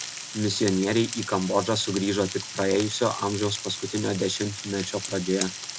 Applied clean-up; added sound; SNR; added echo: none; Frying (food); 9 dB; none.